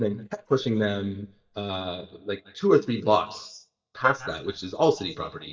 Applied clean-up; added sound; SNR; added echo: neural mask model DeepFilterNet 3.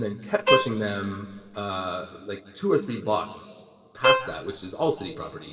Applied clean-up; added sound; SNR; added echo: none; Bowed string instrument; -2 dB; reverberation time 2.4 s.